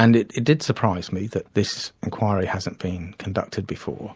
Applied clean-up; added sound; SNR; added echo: none; none; none; none.